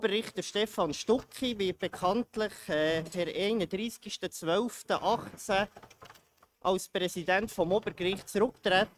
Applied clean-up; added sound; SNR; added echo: neural mask model RNNoise.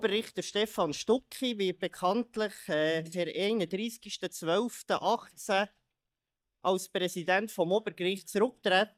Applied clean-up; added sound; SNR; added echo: neural mask model DeepFilterNet 3.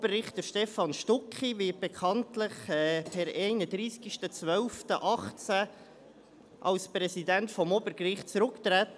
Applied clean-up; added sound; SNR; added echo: none; none; none; none.